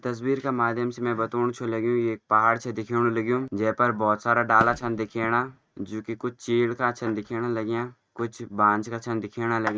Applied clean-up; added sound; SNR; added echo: neural mask model RNNoise.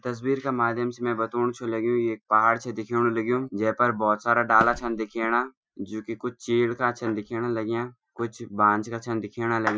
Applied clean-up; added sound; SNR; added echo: classical method Wiener filter.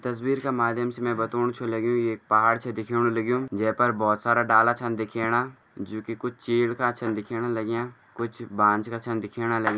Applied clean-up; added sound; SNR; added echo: none; none; none; none.